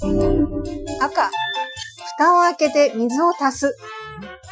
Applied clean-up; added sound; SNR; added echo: classical method Wiener filter.